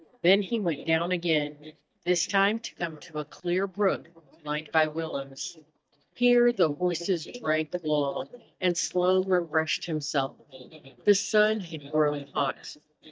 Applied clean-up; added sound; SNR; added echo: neural mask model DeepFilterNet 3.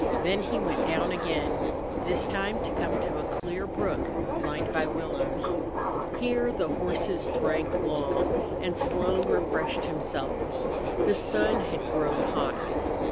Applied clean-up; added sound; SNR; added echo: none; Subway, metro, underground; -4 dB; none.